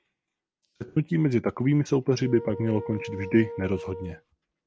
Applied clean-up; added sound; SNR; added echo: none; Wind instrument, woodwind instrument; 12 dB; none.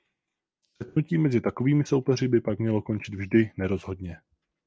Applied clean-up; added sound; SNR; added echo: none; none; none; none.